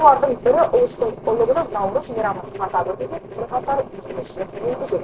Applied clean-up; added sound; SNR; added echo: neural separator model SepFormer DNS4.